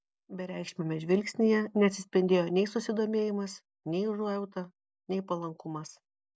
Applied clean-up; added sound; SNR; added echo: none; none; none; none.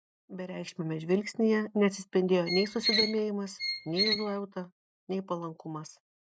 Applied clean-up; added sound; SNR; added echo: neural mask model RNNoise.